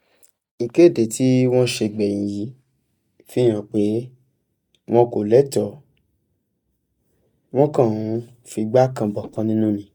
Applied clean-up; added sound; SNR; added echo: neural mask model DeepFilterNet 3.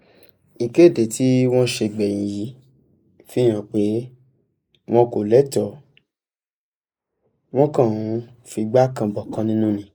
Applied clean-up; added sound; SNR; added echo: neural mask model Resemble Enhance denoiser.